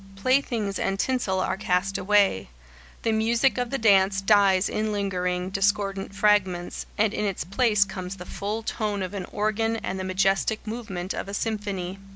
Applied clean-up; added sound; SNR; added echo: none; Telephone; 20 dB; none.